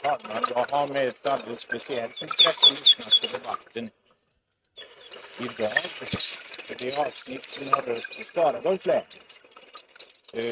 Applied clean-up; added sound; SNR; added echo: neural mask model RNNoise.